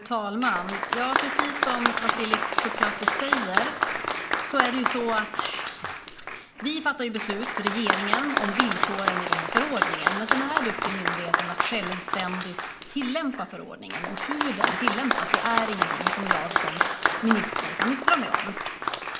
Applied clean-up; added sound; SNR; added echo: none; Applause; -3 dB; reverberation time 0.9 s.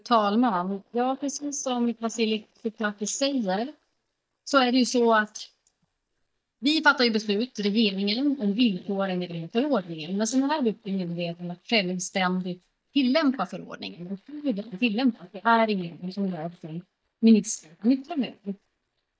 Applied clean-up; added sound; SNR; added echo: neural mask model DeepFilterNet 3.